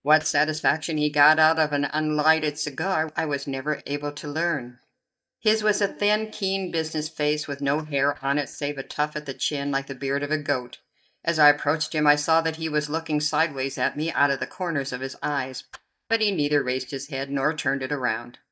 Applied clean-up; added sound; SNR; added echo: neural mask model DeepFilterNet 3.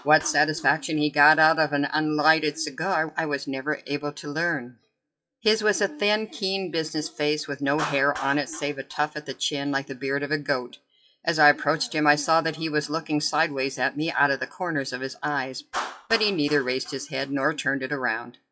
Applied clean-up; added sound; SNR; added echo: classical method WPE with log-MMSE.